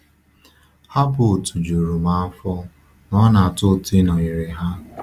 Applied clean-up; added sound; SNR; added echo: none; none; none; none.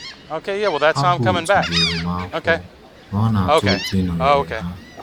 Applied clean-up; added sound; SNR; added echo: none; Gull, seagull; -3 dB; none.